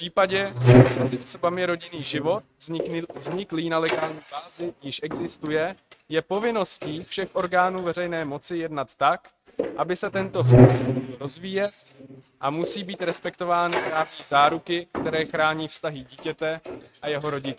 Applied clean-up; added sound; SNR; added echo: neural mask model RNNoise.